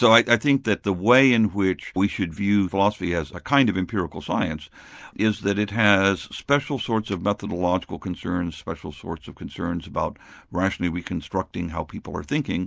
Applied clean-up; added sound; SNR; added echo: none; none; none; none.